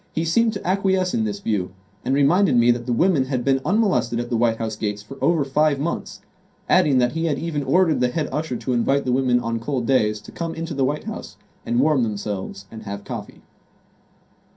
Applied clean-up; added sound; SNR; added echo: none; none; none; reverberation time 0.3 s.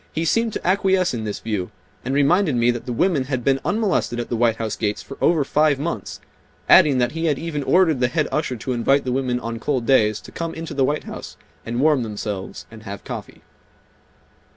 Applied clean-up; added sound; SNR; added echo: none; none; none; none.